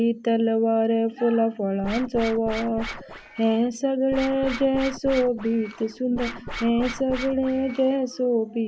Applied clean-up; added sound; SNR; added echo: none; Scratching (performance technique); 12 dB; none.